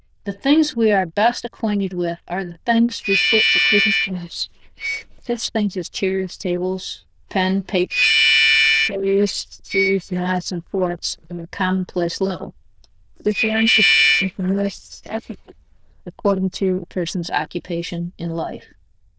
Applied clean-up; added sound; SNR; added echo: neural diffusion model UNIVERSE++.